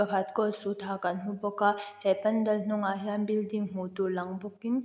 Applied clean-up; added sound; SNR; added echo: none; none; none; none.